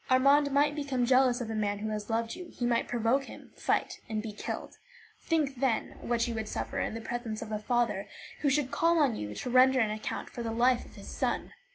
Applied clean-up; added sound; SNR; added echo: none; Wind; 15 dB; none.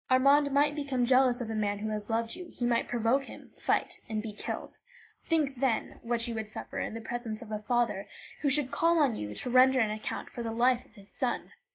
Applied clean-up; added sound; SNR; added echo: neural mask model DeepFilterNet 3.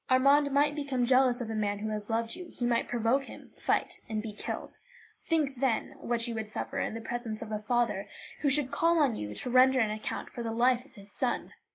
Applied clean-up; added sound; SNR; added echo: neural mask model Resemble Enhance denoiser.